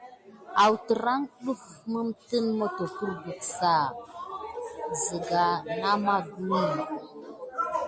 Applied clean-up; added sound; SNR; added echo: none; none; none; none.